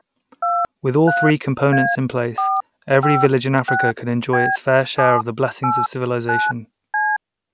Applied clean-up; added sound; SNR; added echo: none; Telephone; 3 dB; none.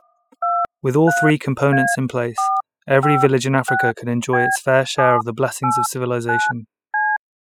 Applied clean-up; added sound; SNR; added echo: classical method spectral subtraction.